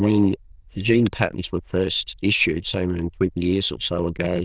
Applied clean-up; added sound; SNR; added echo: neural diffusion model UNIVERSE++.